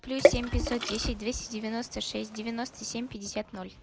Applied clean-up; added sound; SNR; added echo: none; Water / Splash, splatter; -3 dB; none.